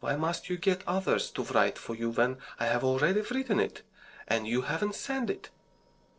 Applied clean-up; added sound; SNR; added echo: neural separator model SepFormer DNS4.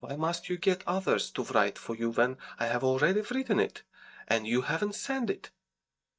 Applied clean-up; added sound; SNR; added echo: neural mask model DeepFilterNet 3.